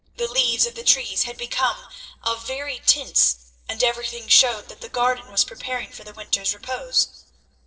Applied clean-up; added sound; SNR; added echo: neural separator model SepFormer DNS4.